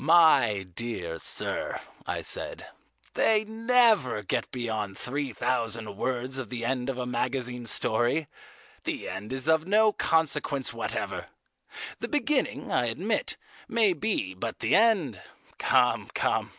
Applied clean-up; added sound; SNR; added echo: none; none; none; none.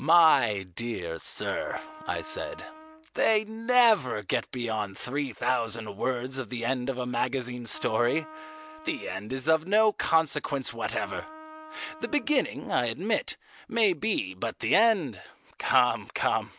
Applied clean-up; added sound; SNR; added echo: none; Trumpet; 18 dB; none.